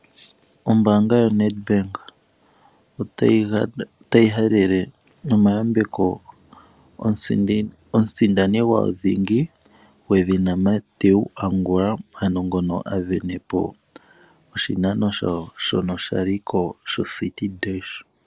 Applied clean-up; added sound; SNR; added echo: none; none; none; none.